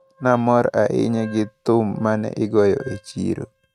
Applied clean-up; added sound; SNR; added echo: neural mask model RNNoise.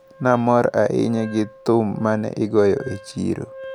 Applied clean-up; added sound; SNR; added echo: none; Wind instrument, woodwind instrument; 20 dB; none.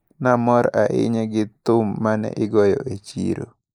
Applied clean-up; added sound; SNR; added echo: neural mask model Resemble Enhance denoiser.